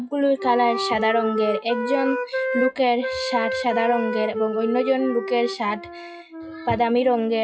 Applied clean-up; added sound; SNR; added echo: classical method WPE with log-MMSE.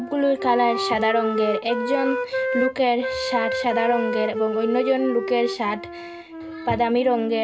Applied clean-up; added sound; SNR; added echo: none; Wind instrument, woodwind instrument; 5 dB; reverberation time 0.2 s.